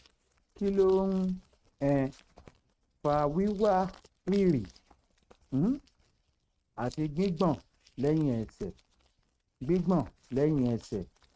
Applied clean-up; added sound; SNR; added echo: neural mask model RNNoise.